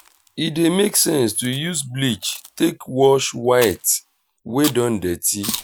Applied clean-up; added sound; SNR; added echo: none; Chewing, mastication; 15 dB; none.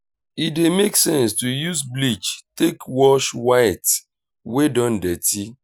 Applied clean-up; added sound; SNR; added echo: none; none; none; none.